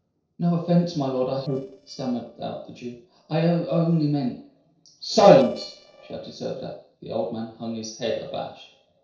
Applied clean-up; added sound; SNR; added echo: neural separator model SepFormer DNS4.